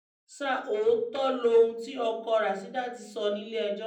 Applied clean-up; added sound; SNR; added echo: none; none; none; reverberation time 0.6 s.